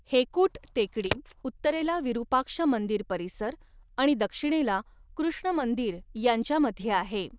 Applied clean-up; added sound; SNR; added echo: neural diffusion model UNIVERSE++.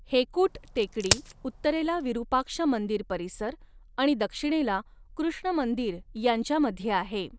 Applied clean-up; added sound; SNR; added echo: none; Crack; 5 dB; none.